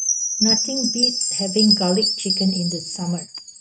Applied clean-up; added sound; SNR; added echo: neural mask model RNNoise.